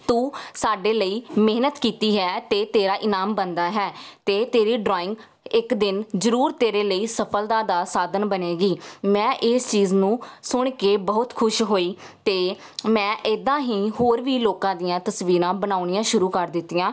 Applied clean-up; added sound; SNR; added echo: none; none; none; none.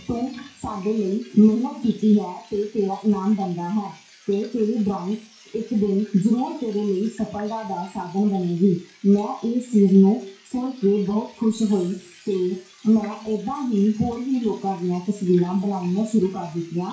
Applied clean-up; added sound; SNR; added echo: classical method WPE with log-MMSE.